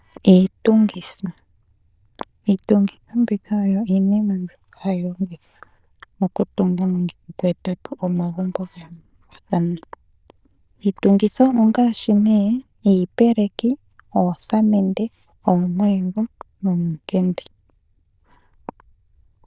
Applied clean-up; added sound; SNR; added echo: neural diffusion model UNIVERSE++.